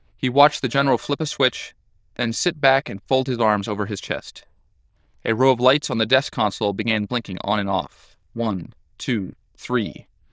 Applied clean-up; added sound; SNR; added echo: neural diffusion model UNIVERSE++.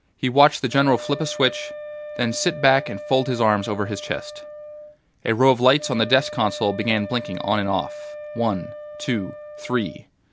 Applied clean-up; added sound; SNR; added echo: none; Wind instrument, woodwind instrument; 13 dB; none.